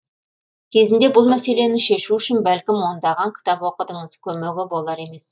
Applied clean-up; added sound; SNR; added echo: neural mask model DeepFilterNet 3.